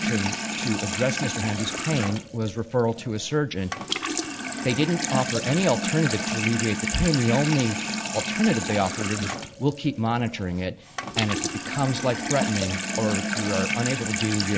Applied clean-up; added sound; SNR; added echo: none; Sink (filling or washing) / Water tap, faucet; 3 dB; none.